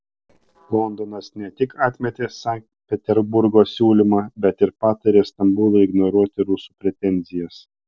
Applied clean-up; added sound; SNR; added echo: neural separator model SepFormer DNS4.